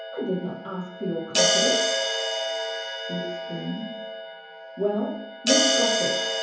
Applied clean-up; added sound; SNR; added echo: none; Crash cymbal; -5 dB; reverberation time 0.7 s.